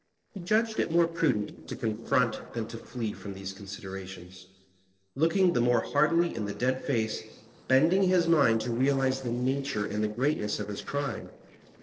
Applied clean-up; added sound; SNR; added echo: neural separator model SepFormer DNS4.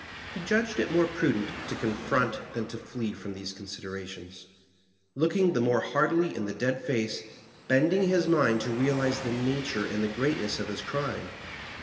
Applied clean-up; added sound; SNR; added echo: none; Train; 14 dB; reverberation time 1.8 s.